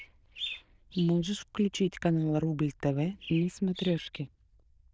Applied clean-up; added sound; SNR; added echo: neural diffusion model UNIVERSE++.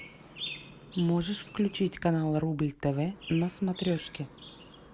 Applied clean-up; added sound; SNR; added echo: none; Chirp, tweet; 16 dB; none.